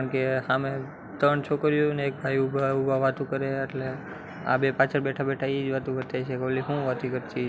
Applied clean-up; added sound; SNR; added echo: none; none; none; none.